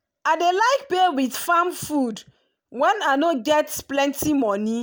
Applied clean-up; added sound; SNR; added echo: none; none; none; none.